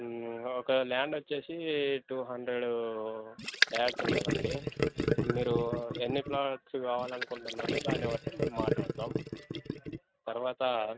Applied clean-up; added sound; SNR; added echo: neural mask model RNNoise.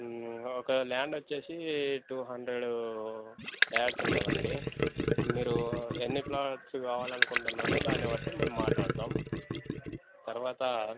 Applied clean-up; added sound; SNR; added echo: none; Gurgling; -3 dB; none.